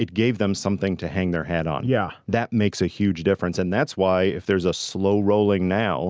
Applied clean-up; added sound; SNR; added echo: none; none; none; none.